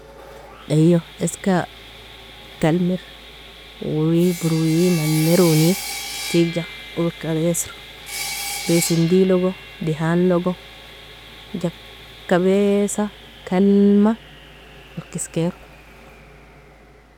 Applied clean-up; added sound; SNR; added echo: none; Sawing; 14 dB; none.